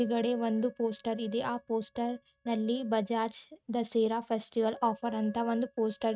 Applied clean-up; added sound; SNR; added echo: neural mask model RNNoise.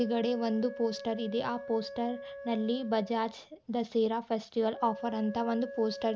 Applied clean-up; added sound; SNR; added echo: none; Wind instrument, woodwind instrument; 13 dB; none.